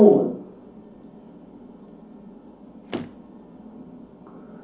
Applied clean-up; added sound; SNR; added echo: none; Motor vehicle (road); 13 dB; reverberation time 0.6 s.